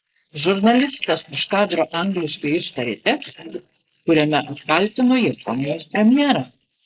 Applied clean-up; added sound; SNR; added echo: neural mask model Resemble Enhance denoiser.